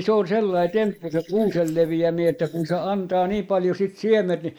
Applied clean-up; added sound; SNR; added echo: neural mask model Resemble Enhance denoiser.